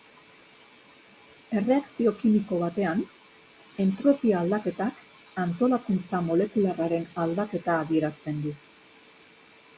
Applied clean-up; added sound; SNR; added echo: none; none; none; none.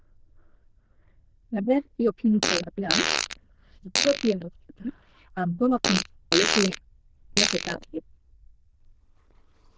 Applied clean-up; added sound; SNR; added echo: neural diffusion model UNIVERSE++.